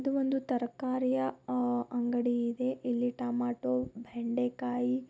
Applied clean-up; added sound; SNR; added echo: none; none; none; none.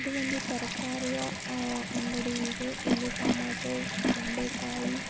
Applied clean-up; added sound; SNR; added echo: none; Animal + Bathtub (filling or washing) / Water tap, faucet; -2 dB; none.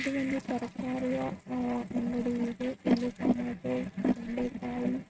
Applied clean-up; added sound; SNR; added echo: neural mask model RNNoise.